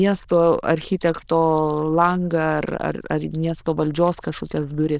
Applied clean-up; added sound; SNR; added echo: neural diffusion model UNIVERSE++.